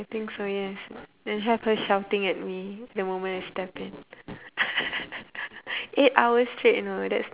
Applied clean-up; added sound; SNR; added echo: none; none; none; none.